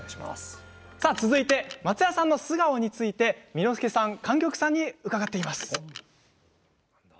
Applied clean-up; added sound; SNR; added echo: none; Car; 18 dB; none.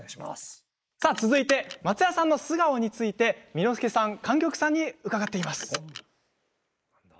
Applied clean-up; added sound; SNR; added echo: neural mask model Resemble Enhance denoiser.